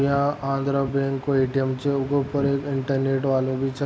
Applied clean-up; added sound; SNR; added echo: none; none; none; none.